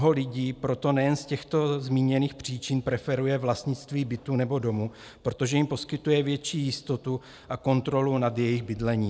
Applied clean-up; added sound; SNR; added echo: none; none; none; none.